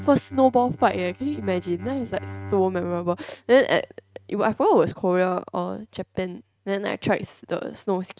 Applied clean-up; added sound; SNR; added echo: neural mask model RNNoise.